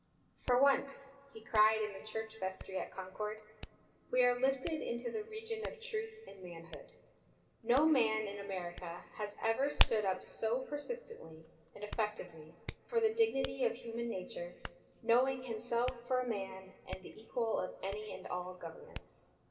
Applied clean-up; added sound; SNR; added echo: none; Hands; 7 dB; reverberation time 2.8 s.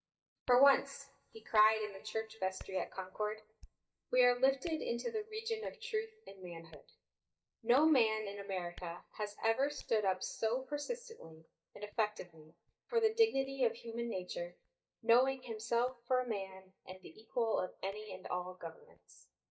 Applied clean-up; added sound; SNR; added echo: neural mask model DeepFilterNet 3.